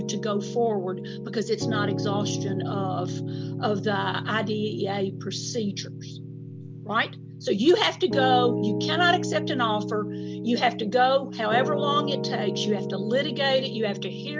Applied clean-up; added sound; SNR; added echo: none; Piano; 4 dB; none.